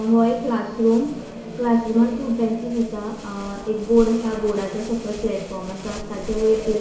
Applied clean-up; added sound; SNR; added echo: none; Crumpling, crinkling; 17 dB; reverberation time 0.6 s.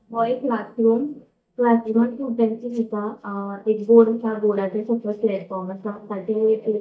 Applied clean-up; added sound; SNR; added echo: neural mask model DeepFilterNet 3.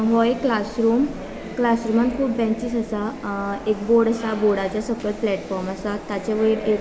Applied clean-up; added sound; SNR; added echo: none; none; none; none.